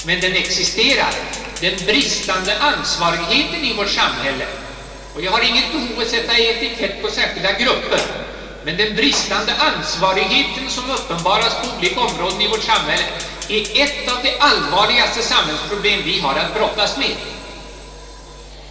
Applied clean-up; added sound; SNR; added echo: none; Fire; 17 dB; reverberation time 2.5 s.